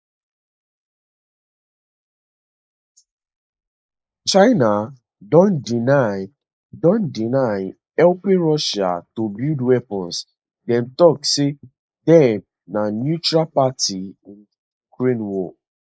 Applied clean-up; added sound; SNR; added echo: neural mask model Resemble Enhance denoiser.